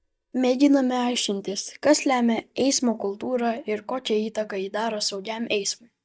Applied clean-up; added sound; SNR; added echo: neural mask model DeepFilterNet 3.